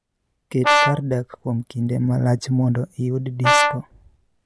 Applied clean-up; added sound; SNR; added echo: none; Brass instrument; -2 dB; none.